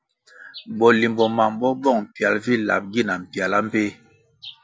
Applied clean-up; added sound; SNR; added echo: none; none; none; none.